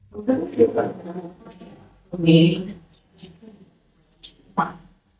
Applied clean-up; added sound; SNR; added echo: neural mask model DeepFilterNet 3.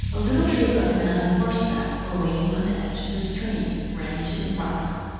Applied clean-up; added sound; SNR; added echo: none; Engine starting / Accelerating, revving, vroom / Car; 6 dB; reverberation time 2.1 s.